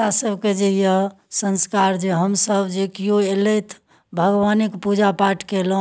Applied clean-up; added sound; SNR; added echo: none; none; none; none.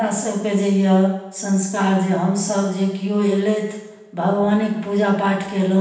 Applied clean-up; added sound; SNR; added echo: none; none; none; reverberation time 0.9 s.